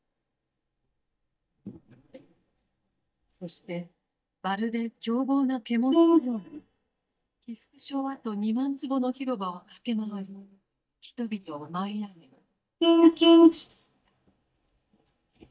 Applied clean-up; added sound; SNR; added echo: neural mask model DeepFilterNet 3.